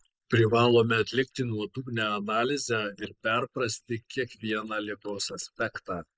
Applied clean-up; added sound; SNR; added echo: neural mask model Resemble Enhance denoiser.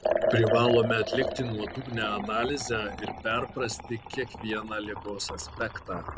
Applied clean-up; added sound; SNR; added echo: none; Liquid; 4 dB; none.